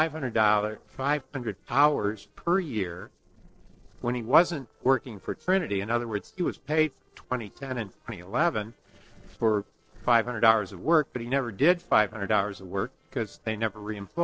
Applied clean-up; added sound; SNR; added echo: neural separator model SepFormer DNS4.